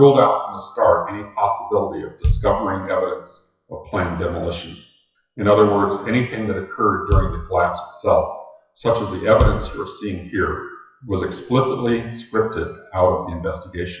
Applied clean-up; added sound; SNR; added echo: classical method WPE with log-MMSE.